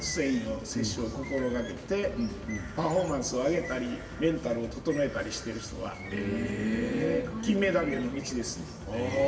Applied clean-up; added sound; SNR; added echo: none; Bird; 15 dB; reverberation time 1.9 s.